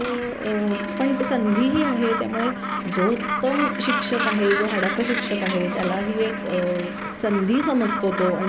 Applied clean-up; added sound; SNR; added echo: none; Wind instrument, woodwind instrument + Gull, seagull; 4 dB; none.